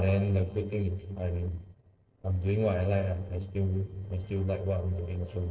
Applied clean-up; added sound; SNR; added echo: neural separator model SepFormer DNS4.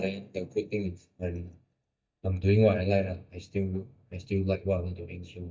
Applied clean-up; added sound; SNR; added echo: neural mask model DeepFilterNet 3.